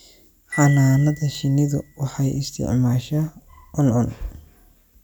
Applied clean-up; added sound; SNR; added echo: none; Marimba, xylophone; 18 dB; none.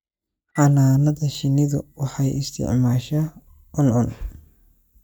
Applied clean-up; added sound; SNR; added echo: neural mask model DeepFilterNet 3.